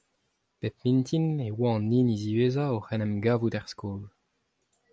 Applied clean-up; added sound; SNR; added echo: none; none; none; none.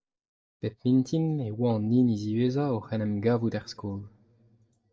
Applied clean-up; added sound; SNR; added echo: neural mask model DeepFilterNet 3.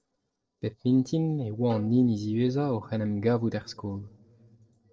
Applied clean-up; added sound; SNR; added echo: neural separator model SepFormer DNS4.